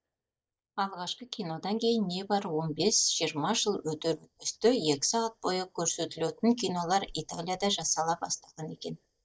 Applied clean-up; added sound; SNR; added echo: neural mask model DeepFilterNet 3.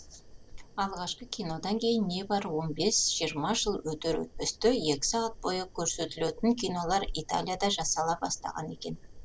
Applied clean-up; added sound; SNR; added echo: none; Fire; 14 dB; none.